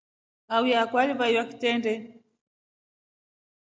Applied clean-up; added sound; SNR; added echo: none; none; none; none.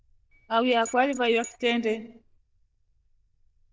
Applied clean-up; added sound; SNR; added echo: neural diffusion model UNIVERSE++.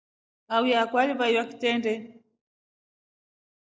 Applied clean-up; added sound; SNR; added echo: neural mask model Resemble Enhance denoiser.